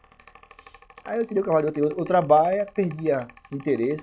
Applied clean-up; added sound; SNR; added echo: classical method log-MMSE.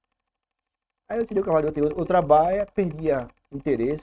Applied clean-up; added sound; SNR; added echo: neural mask model RNNoise.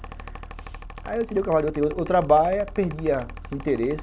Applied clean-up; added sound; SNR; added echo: none; Mechanical fan; 13 dB; none.